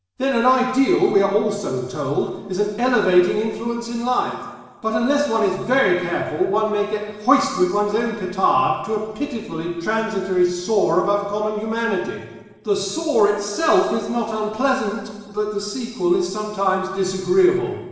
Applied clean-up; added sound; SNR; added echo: none; none; none; reverberation time 1.1 s.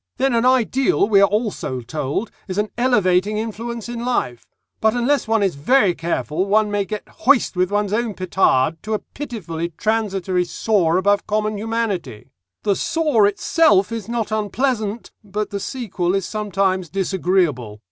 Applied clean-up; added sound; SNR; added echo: none; none; none; none.